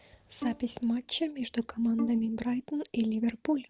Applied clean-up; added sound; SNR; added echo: none; Bowed string instrument; 14 dB; none.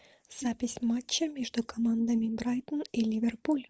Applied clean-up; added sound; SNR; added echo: neural mask model Resemble Enhance denoiser.